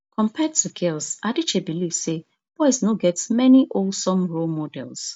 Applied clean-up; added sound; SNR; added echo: none; none; none; none.